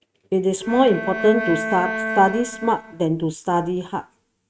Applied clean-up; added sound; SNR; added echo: neural mask model RNNoise.